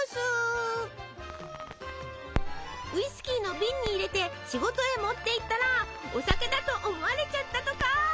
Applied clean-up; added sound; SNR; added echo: none; Crackle; 7 dB; none.